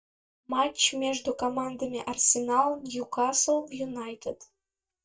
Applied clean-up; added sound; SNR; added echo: neural mask model DeepFilterNet 3.